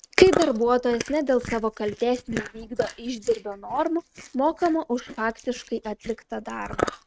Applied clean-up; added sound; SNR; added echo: neural mask model RNNoise.